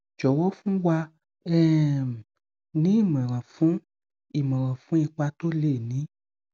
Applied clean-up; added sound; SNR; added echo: none; none; none; none.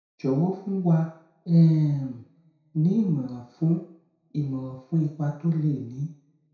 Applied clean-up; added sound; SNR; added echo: none; none; none; reverberation time 0.6 s.